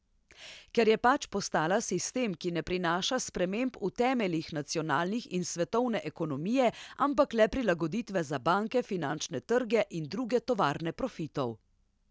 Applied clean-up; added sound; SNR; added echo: none; none; none; none.